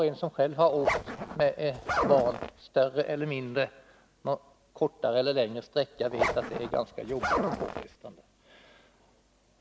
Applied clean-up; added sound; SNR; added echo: none; Zipper (clothing); 2 dB; none.